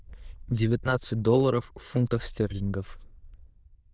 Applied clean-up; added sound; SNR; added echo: neural diffusion model UNIVERSE++.